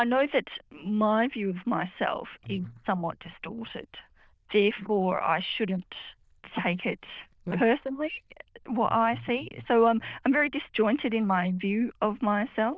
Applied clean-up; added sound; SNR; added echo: neural diffusion model UNIVERSE++.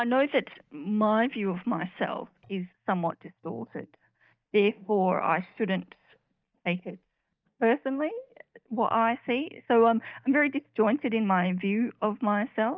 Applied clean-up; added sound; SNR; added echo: neural mask model DeepFilterNet 3.